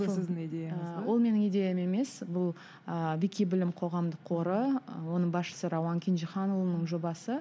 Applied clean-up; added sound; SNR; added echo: none; none; none; none.